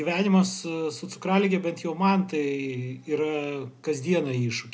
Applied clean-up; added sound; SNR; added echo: none; none; none; none.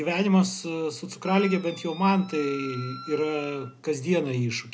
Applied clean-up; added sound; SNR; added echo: none; Wind instrument, woodwind instrument; 16 dB; none.